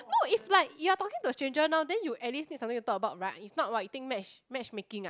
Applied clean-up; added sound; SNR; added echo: none; none; none; none.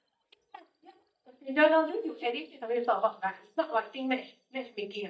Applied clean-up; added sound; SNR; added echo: neural mask model DeepFilterNet 3.